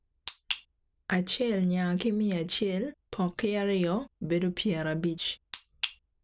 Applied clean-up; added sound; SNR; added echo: none; none; none; none.